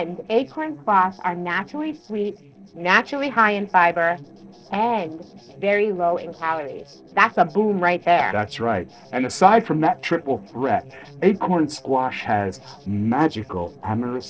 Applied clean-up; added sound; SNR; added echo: neural separator model SepFormer DNS4.